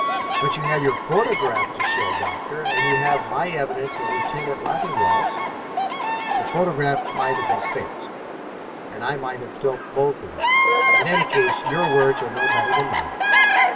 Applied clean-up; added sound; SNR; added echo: none; Bird vocalization, bird call, bird song; -4 dB; none.